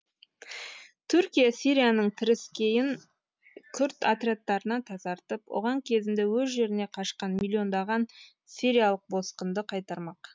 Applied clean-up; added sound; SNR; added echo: none; none; none; none.